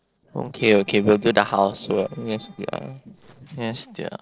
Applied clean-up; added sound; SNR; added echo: neural separator model SepFormer DNS4.